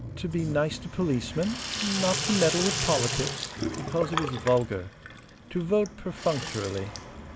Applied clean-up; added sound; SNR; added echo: none; Sink (filling or washing) / Water tap, faucet; 4 dB; none.